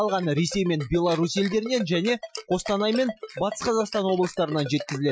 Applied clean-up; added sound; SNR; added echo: classical method Wiener filter.